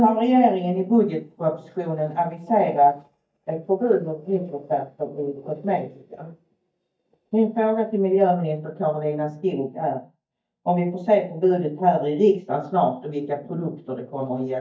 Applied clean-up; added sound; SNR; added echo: neural mask model DeepFilterNet 3.